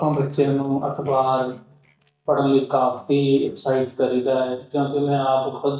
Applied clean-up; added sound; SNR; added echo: neural mask model DeepFilterNet 3.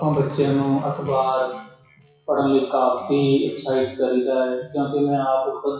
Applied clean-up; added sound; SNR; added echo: classical method WPE with log-MMSE.